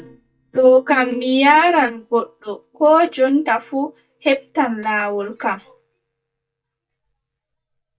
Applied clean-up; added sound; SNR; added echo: neural mask model DeepFilterNet 3.